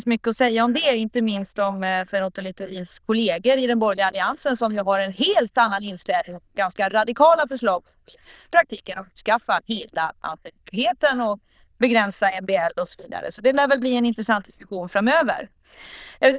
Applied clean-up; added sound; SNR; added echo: neural diffusion model UNIVERSE++.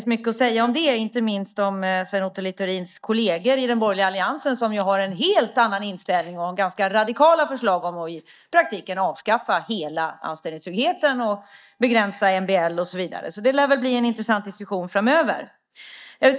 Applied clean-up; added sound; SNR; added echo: neural mask model DeepFilterNet 3.